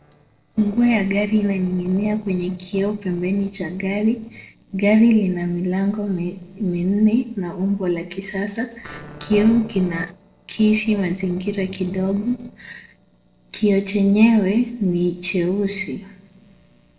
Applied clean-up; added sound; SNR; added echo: neural separator model SepFormer DNS4.